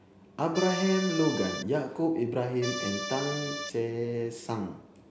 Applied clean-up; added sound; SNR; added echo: none; Accordion; 5 dB; none.